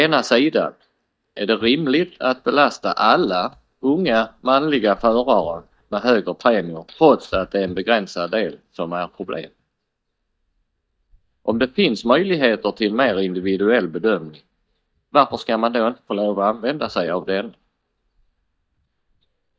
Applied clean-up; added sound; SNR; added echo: neural mask model DeepFilterNet 3.